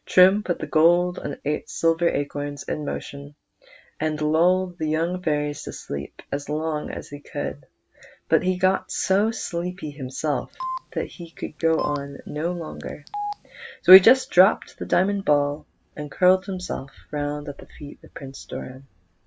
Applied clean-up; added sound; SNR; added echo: none; Telephone; 11 dB; none.